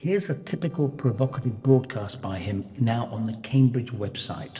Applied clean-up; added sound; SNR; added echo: neural separator model SepFormer DNS4.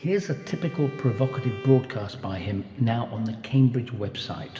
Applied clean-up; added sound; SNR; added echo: none; Bowed string instrument; 18 dB; reverberation time 2.3 s.